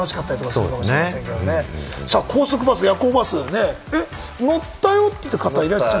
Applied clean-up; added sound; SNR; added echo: none; none; none; none.